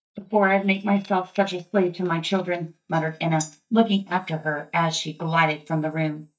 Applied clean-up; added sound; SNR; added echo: neural mask model DeepFilterNet 3.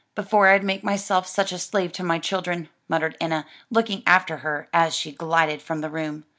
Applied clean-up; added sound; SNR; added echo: none; none; none; none.